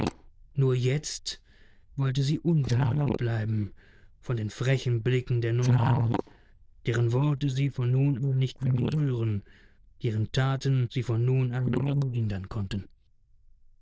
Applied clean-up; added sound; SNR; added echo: neural diffusion model UNIVERSE++.